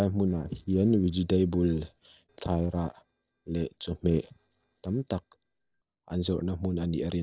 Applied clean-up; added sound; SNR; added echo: neural separator model SepFormer DNS4.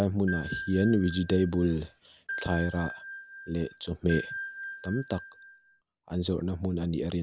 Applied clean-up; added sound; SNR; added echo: none; Ringtone / Bell; 10 dB; none.